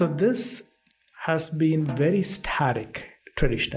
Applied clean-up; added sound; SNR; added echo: none; Snare drum; 19 dB; none.